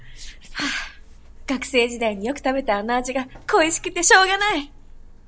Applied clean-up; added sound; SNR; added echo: none; Buzz; 18 dB; none.